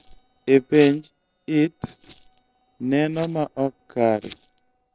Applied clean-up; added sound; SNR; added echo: neural separator model SepFormer DNS4.